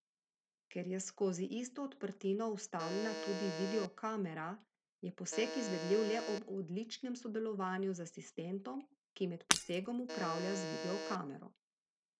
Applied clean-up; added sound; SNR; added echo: none; Alarm + Shatter; 2 dB; none.